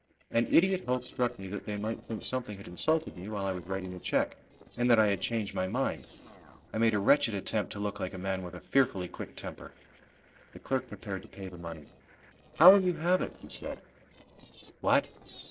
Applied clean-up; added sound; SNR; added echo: neural separator model SepFormer DNS4.